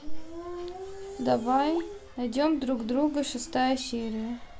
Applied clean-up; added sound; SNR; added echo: none; none; none; none.